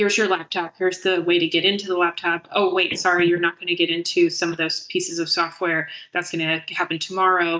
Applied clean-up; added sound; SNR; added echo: neural mask model DeepFilterNet 3.